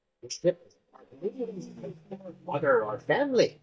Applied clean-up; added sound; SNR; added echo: neural mask model DeepFilterNet 3.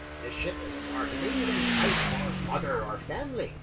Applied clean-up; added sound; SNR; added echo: none; Motorcycle / Engine; -4 dB; reverberation time 0.2 s.